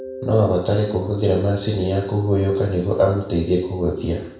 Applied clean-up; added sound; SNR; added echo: none; Mallet percussion; 16 dB; reverberation time 0.6 s.